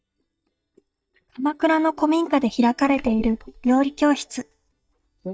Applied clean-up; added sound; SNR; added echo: neural mask model DeepFilterNet 3.